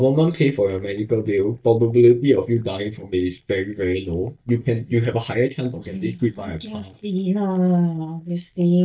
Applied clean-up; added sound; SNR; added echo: neural mask model DeepFilterNet 3.